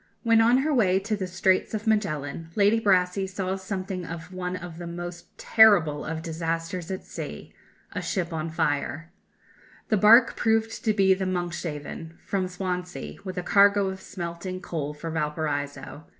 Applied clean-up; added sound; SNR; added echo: none; none; none; none.